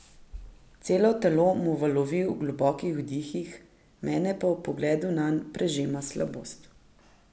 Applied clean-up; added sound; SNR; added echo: none; none; none; none.